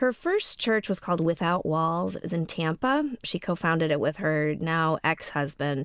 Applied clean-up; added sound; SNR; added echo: none; none; none; none.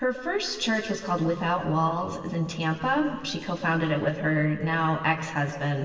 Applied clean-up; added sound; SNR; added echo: none; none; none; reverberation time 2.6 s.